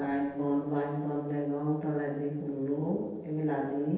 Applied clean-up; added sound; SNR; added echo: neural separator model SepFormer DNS4.